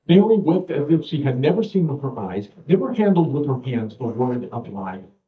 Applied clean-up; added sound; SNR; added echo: neural mask model DeepFilterNet 3.